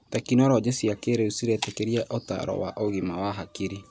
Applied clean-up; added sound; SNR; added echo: none; Shatter; 15 dB; none.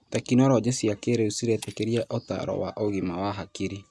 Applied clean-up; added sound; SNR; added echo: neural mask model RNNoise.